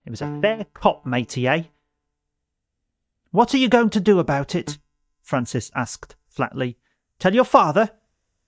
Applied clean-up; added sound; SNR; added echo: neural mask model DeepFilterNet 3.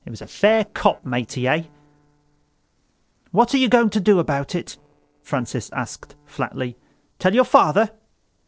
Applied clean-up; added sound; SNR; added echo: neural separator model SepFormer DNS4.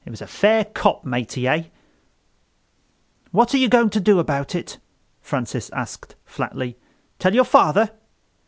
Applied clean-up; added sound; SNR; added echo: none; none; none; none.